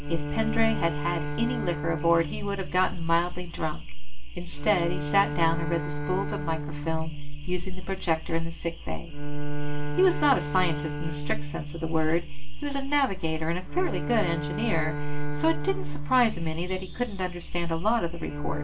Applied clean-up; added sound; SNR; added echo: none; Bowed string instrument; 10 dB; reverberation time 0.2 s.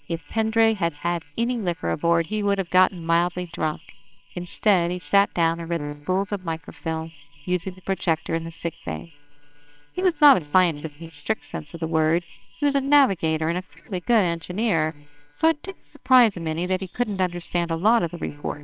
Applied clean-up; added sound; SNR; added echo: neural separator model SepFormer WHAMR!.